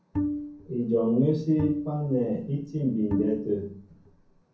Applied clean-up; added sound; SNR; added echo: none; Bowed string instrument; 6 dB; reverberation time 0.6 s.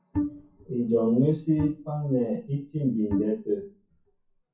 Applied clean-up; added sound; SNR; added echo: classical method WPE with log-MMSE.